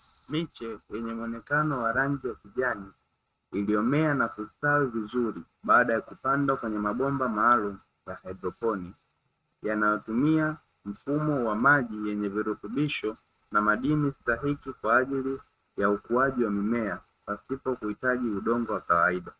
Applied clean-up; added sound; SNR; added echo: neural mask model RNNoise.